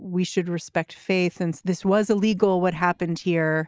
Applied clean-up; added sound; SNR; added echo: neural mask model Resemble Enhance denoiser.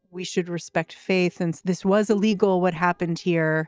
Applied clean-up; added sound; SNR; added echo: neural mask model DeepFilterNet 3.